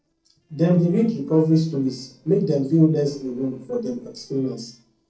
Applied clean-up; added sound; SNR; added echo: neural separator model SepFormer DNS4.